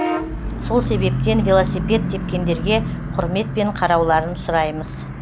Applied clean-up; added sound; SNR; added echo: none; Bus / Vehicle horn, car horn, honking; 3 dB; none.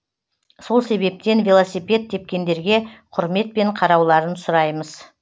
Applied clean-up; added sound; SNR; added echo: none; none; none; none.